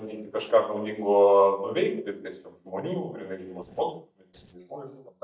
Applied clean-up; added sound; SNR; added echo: neural mask model DeepFilterNet 3.